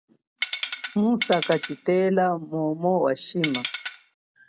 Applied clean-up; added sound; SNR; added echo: none; Tools; 7 dB; none.